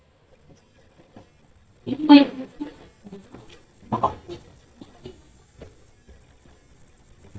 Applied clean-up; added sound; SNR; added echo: neural mask model DeepFilterNet 3.